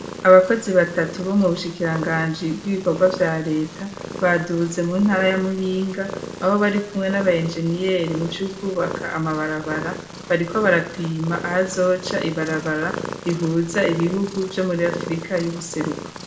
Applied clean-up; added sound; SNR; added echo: none; Purr; 12 dB; reverberation time 0.6 s.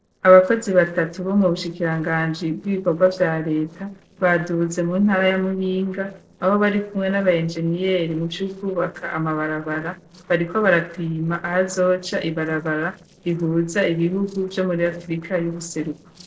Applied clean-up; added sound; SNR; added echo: neural separator model SepFormer DNS4.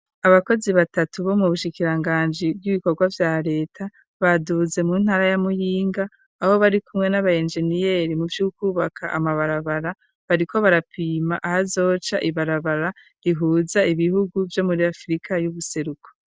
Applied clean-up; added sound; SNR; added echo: none; none; none; none.